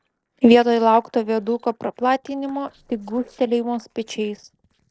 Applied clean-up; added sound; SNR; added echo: neural separator model SepFormer DNS4.